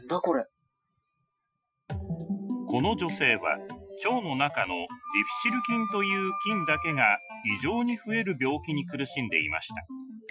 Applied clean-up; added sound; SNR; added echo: classical method Wiener filter.